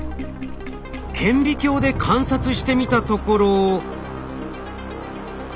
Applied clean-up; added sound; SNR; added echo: none; Sink (filling or washing); 12 dB; none.